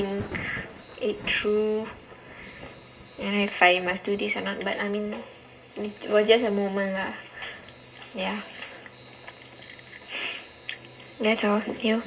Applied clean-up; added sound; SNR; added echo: none; Thunder; 19 dB; reverberation time 0.2 s.